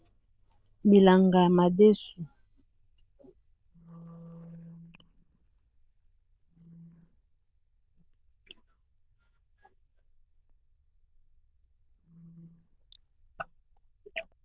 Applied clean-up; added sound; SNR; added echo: neural diffusion model UNIVERSE++.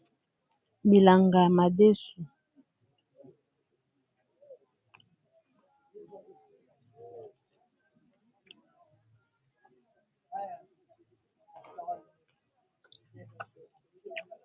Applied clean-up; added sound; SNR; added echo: none; none; none; none.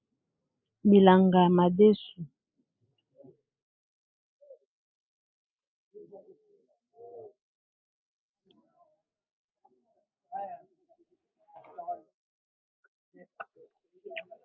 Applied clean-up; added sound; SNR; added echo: neural mask model Resemble Enhance denoiser.